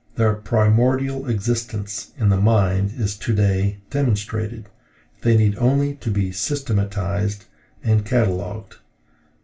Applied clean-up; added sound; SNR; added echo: none; none; none; reverberation time 0.2 s.